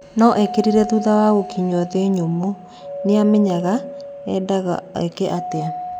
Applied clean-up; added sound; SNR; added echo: none; Doorbell; 12 dB; none.